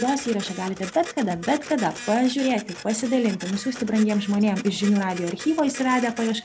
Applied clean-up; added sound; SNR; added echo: none; Printer; 15 dB; none.